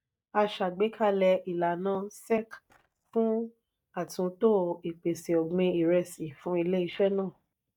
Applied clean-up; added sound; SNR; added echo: neural mask model DeepFilterNet 3.